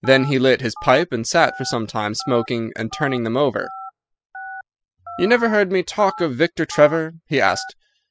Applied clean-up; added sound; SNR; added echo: classical method spectral subtraction.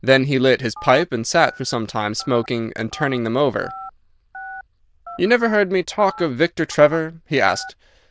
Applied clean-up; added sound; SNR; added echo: neural diffusion model UNIVERSE++.